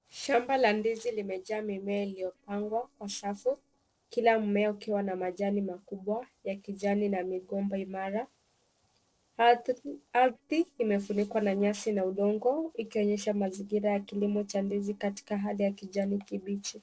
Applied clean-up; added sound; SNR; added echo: neural separator model SepFormer DNS4.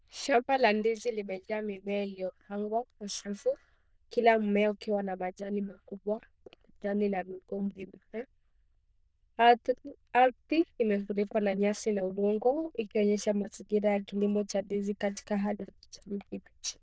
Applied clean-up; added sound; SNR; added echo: neural diffusion model UNIVERSE++.